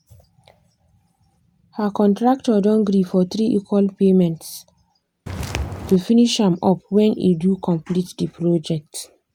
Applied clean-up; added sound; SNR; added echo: none; Walk, footsteps; 7 dB; none.